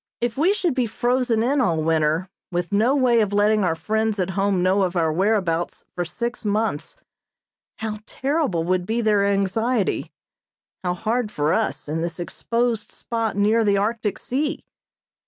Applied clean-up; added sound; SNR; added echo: none; none; none; none.